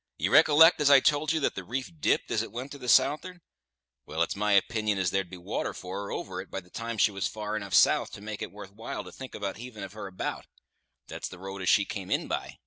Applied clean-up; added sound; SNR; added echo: none; none; none; none.